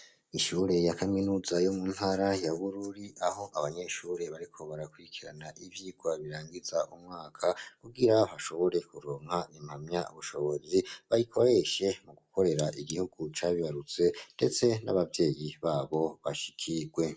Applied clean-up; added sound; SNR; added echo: none; Cutlery, silverware; 15 dB; none.